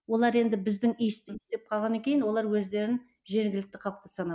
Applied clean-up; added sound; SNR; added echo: none; none; none; none.